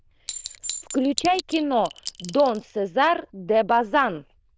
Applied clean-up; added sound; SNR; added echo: neural diffusion model UNIVERSE++.